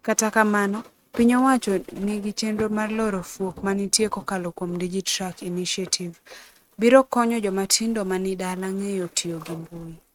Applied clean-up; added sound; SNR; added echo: neural mask model RNNoise.